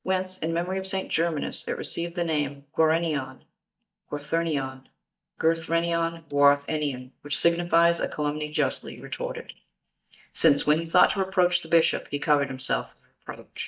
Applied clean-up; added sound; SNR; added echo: neural mask model DeepFilterNet 3.